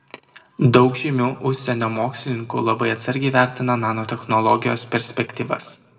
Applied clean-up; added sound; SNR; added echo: none; none; none; reverberation time 0.7 s.